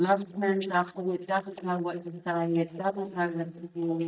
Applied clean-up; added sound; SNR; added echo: neural mask model DeepFilterNet 3.